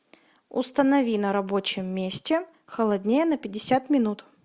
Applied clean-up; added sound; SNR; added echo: none; none; none; none.